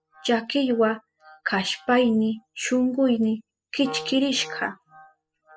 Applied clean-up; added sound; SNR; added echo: classical method spectral subtraction.